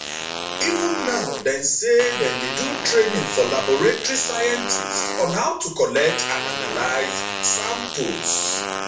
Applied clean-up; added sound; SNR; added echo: none; Fart; 5 dB; reverberation time 0.3 s.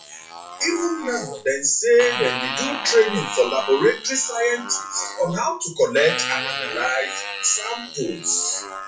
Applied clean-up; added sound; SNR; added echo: classical method WPE with log-MMSE.